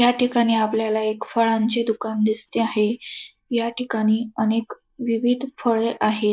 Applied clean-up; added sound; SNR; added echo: neural mask model Resemble Enhance denoiser.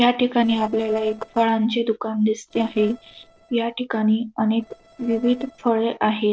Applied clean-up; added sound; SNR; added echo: neural separator model SepFormer DNS4.